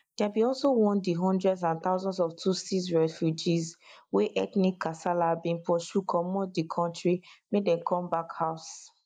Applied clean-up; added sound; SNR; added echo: neural mask model Resemble Enhance denoiser.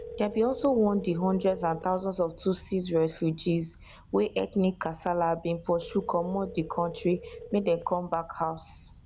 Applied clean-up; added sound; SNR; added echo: none; Telephone; 16 dB; none.